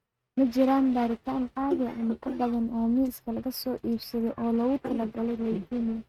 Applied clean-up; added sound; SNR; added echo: neural mask model RNNoise.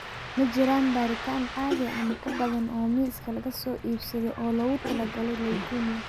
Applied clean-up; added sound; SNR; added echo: none; Ocean + Cough; 9 dB; none.